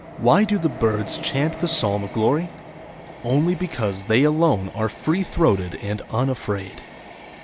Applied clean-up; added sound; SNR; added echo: none; Train; 15 dB; none.